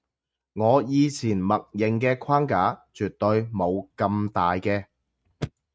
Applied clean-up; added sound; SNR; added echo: neural mask model RNNoise.